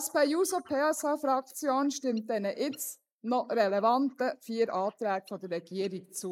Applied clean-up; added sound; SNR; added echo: neural mask model Resemble Enhance denoiser.